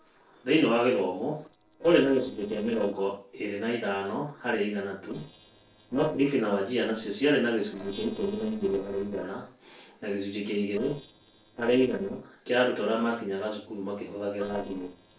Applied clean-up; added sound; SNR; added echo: neural separator model SepFormer DNS4.